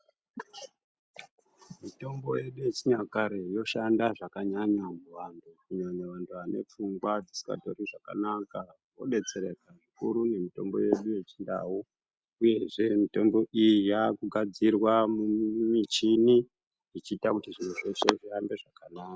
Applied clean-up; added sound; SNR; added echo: none; none; none; none.